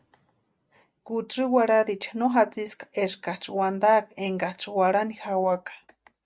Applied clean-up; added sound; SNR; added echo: none; none; none; none.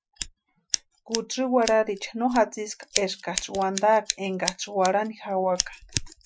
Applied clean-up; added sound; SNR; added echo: classical method Wiener filter.